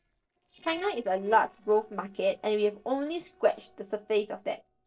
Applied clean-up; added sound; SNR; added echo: neural separator model SepFormer DNS4.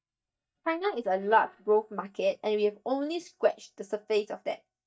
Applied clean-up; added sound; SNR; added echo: neural mask model DeepFilterNet 3.